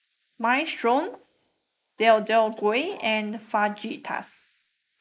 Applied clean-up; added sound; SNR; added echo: neural mask model Resemble Enhance denoiser.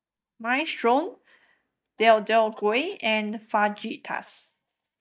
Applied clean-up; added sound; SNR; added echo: neural mask model DeepFilterNet 3.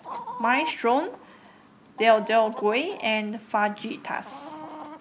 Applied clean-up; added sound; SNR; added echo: none; Chicken, rooster; 13 dB; none.